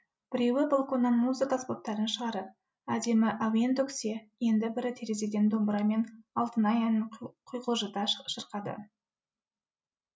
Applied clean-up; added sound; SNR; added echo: none; none; none; none.